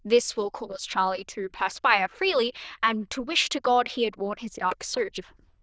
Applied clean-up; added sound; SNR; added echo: neural diffusion model UNIVERSE++.